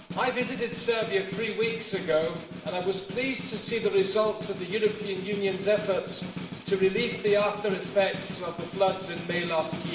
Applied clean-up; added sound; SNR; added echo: none; Snare drum; 10 dB; reverberation time 0.8 s.